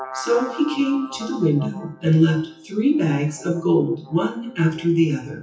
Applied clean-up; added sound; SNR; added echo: classical method WPE with log-MMSE.